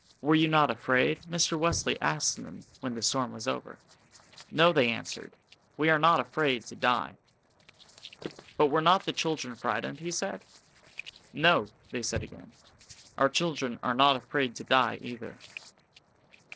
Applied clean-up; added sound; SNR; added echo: neural separator model SepFormer DNS4.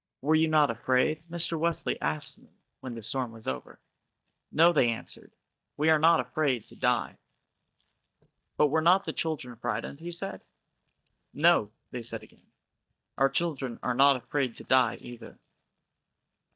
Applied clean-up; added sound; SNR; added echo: neural mask model DeepFilterNet 3.